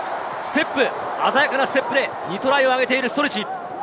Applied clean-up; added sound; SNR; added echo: none; none; none; none.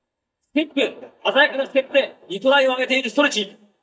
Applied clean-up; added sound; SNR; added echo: neural mask model DeepFilterNet 3.